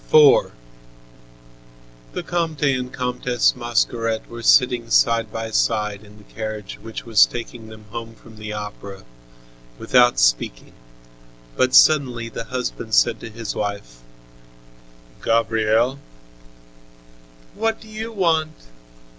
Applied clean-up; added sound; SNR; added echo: none; none; none; none.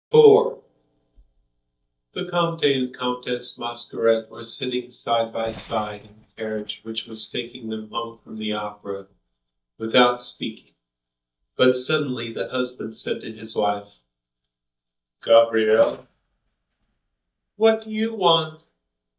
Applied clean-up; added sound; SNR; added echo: neural mask model DeepFilterNet 3.